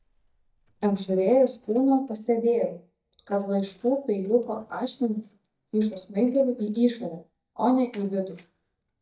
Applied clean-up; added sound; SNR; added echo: neural mask model DeepFilterNet 3.